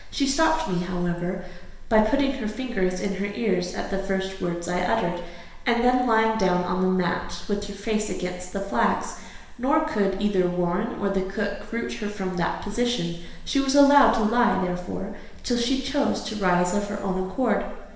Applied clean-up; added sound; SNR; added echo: none; none; none; reverberation time 1.1 s.